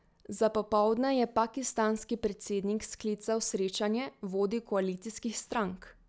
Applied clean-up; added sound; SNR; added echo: none; none; none; none.